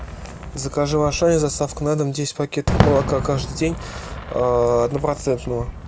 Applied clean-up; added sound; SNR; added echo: none; Fireworks; 5 dB; none.